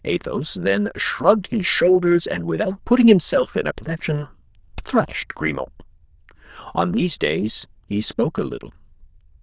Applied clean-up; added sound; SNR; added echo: neural diffusion model UNIVERSE++.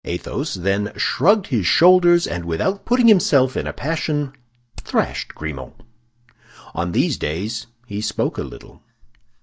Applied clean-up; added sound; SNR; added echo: neural mask model DeepFilterNet 3.